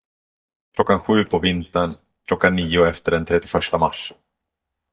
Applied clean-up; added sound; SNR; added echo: neural mask model DeepFilterNet 3.